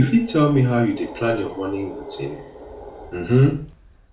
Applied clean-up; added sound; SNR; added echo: none; Animal; 17 dB; reverberation time 0.4 s.